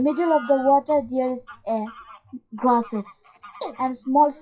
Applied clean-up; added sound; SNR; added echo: classical method WPE with log-MMSE.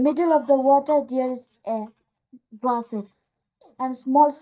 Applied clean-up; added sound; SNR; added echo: neural mask model DeepFilterNet 3.